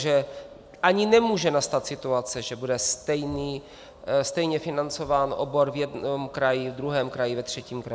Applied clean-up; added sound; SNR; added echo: none; none; none; none.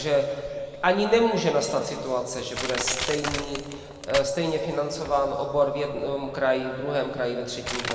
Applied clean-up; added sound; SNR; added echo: none; Crushing; 11 dB; reverberation time 2.2 s.